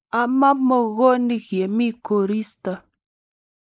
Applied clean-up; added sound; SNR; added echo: neural mask model Resemble Enhance denoiser.